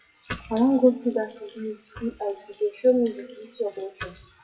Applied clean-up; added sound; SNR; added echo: classical method WPE with log-MMSE.